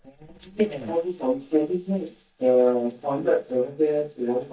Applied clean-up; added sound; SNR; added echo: neural mask model DeepFilterNet 3.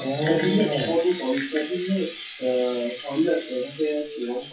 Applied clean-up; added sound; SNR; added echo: classical method WPE with log-MMSE.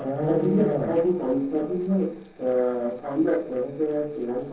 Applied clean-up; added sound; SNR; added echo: neural separator model SepFormer DNS4.